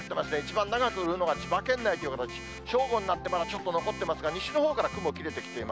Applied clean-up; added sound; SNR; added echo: none; Alarm; 16 dB; none.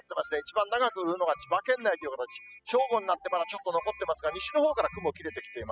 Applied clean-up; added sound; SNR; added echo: classical method spectral subtraction.